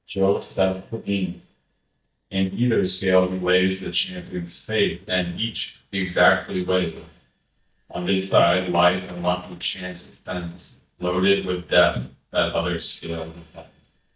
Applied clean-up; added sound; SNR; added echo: neural mask model DeepFilterNet 3.